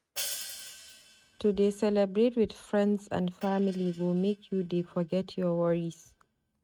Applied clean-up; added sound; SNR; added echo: neural mask model RNNoise.